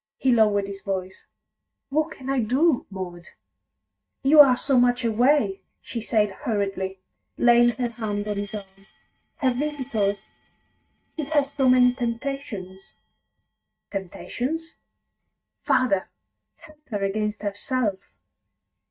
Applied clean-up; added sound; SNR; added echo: neural mask model RNNoise.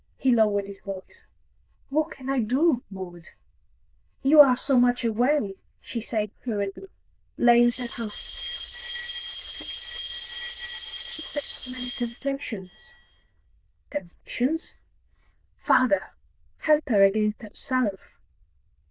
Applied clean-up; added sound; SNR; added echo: neural diffusion model UNIVERSE++.